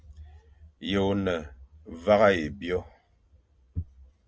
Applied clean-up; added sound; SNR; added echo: none; none; none; none.